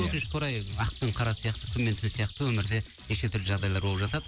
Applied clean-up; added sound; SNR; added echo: none; Bird vocalization, bird call, bird song; 15 dB; none.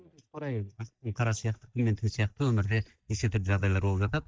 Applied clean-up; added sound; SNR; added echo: neural mask model DeepFilterNet 3.